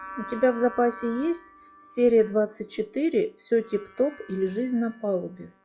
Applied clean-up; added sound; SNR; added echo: classical method log-MMSE.